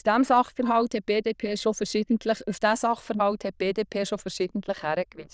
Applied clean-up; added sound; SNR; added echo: neural diffusion model UNIVERSE++.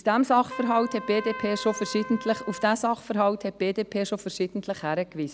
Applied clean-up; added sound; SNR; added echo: none; Trumpet; 16 dB; none.